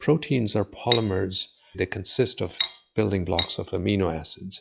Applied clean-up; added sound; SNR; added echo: classical method log-MMSE.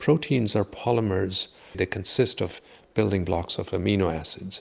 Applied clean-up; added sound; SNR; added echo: none; none; none; none.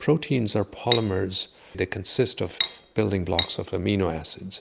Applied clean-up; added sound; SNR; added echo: none; Cutlery, silverware; 5 dB; none.